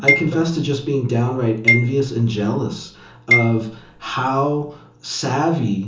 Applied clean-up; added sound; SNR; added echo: none; Marimba, xylophone; 4 dB; reverberation time 0.8 s.